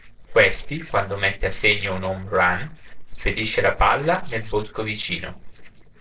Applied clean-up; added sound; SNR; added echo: neural separator model SepFormer DNS4.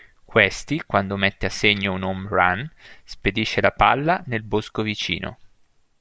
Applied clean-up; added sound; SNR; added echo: none; none; none; none.